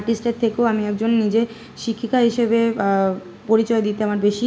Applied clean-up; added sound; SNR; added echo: none; none; none; none.